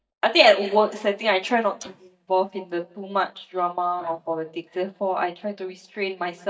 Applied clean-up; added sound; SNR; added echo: neural mask model DeepFilterNet 3.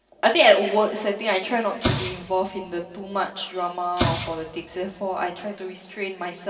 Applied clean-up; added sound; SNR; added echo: none; Explosion; 7 dB; reverberation time 2.2 s.